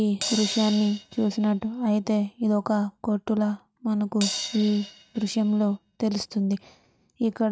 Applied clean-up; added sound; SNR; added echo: neural mask model RNNoise.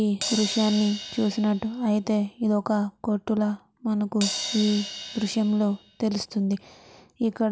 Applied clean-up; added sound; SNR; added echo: none; Crash cymbal; 11 dB; none.